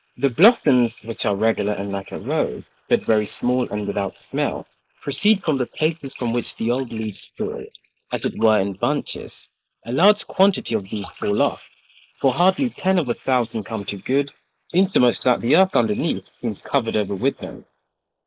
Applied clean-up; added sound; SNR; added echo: neural mask model Resemble Enhance denoiser.